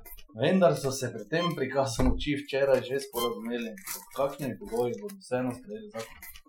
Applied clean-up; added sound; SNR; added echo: classical method Wiener filter.